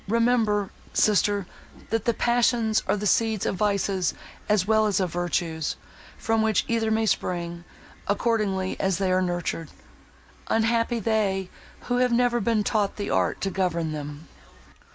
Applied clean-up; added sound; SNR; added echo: none; none; none; none.